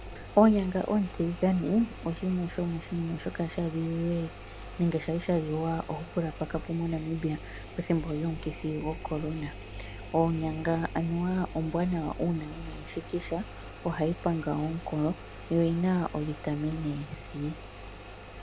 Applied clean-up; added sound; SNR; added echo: none; Engine; 12 dB; none.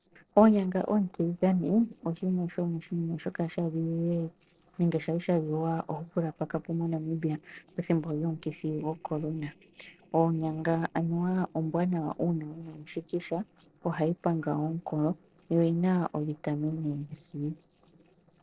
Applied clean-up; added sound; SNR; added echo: neural separator model SepFormer DNS4.